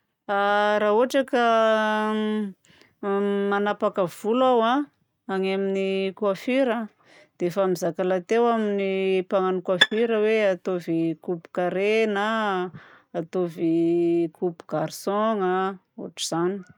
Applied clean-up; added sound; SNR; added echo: neural mask model RNNoise.